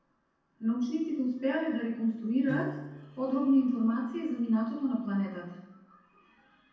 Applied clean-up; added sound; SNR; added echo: none; Piano; 16 dB; reverberation time 0.9 s.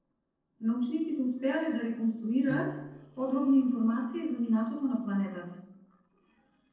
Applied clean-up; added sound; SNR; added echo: neural separator model SepFormer DNS4.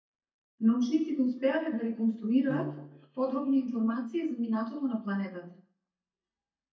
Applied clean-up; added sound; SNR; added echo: neural mask model DeepFilterNet 3.